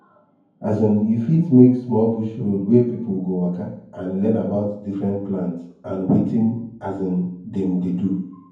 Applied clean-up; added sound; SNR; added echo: none; none; none; reverberation time 0.9 s.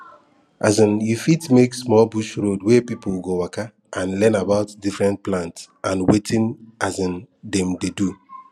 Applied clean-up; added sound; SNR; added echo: none; none; none; none.